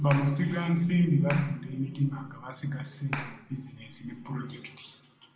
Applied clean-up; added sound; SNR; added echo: none; Clapping; 13 dB; reverberation time 1.4 s.